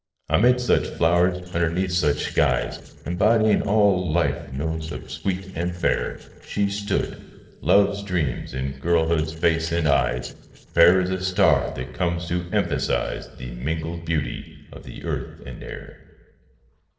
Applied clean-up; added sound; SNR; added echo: neural separator model SepFormer DNS4.